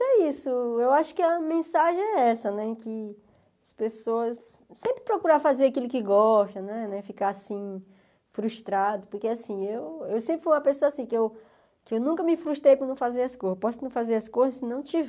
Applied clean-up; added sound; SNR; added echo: neural mask model Resemble Enhance denoiser.